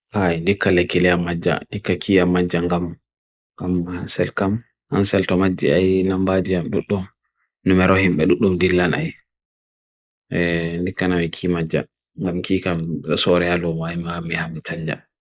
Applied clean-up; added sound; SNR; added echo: neural mask model Resemble Enhance denoiser.